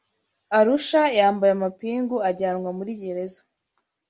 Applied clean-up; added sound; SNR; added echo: none; none; none; none.